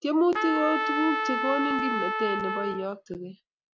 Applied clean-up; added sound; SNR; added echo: none; Trumpet; 1 dB; none.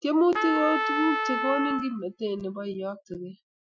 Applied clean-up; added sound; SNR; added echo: classical method Wiener filter.